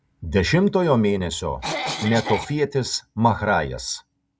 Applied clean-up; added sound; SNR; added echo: none; Cough; 6 dB; none.